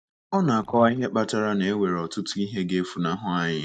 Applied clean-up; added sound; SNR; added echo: neural mask model DeepFilterNet 3.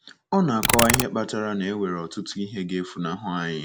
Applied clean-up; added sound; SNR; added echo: none; Computer keyboard; 1 dB; none.